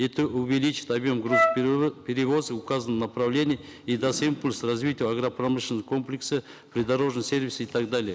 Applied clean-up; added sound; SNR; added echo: none; Wind instrument, woodwind instrument; -1 dB; none.